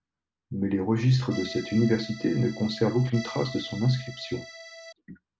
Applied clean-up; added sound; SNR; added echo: none; Accordion; 15 dB; none.